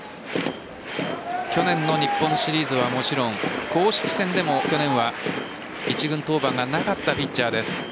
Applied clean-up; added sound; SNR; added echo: none; none; none; none.